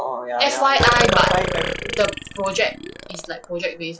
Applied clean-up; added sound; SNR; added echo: none; Burping, eructation; 2 dB; none.